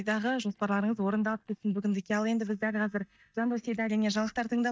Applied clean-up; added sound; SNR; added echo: neural mask model DeepFilterNet 3.